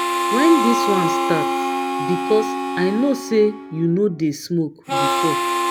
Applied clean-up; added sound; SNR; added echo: none; Harmonica; 1 dB; none.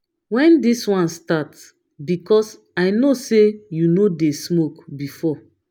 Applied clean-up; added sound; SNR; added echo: none; none; none; none.